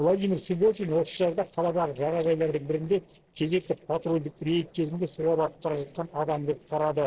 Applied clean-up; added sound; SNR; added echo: neural separator model SepFormer DNS4.